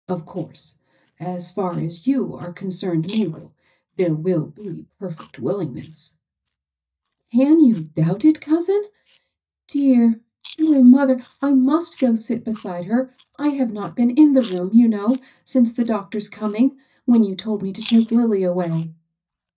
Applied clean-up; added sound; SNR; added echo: neural mask model DeepFilterNet 3.